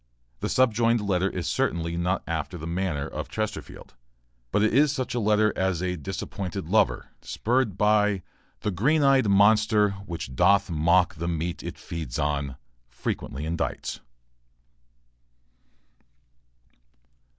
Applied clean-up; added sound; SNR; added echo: none; none; none; none.